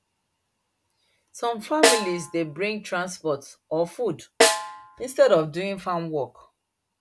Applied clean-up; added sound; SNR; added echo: none; Snare drum; 0 dB; none.